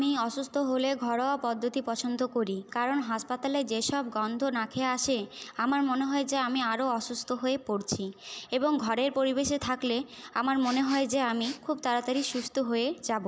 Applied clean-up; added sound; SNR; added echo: none; Respiratory sounds; 18 dB; none.